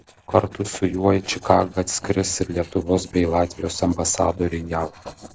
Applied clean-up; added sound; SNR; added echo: neural separator model SepFormer DNS4.